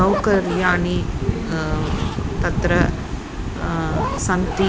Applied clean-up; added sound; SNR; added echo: none; Zipper (clothing); 11 dB; none.